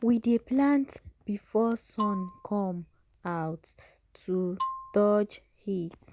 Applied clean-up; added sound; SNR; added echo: none; Marimba, xylophone; 11 dB; none.